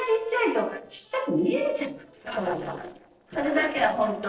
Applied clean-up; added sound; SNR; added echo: neural separator model SepFormer DNS4.